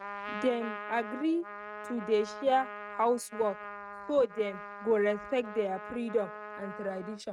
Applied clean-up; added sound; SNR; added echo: neural mask model RNNoise.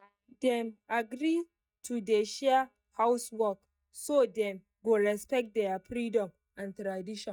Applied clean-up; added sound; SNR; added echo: neural mask model DeepFilterNet 3.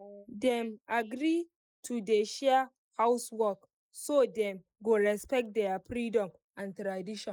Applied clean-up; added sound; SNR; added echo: neural mask model Resemble Enhance denoiser.